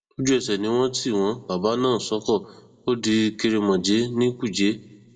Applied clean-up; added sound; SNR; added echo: none; none; none; reverberation time 0.3 s.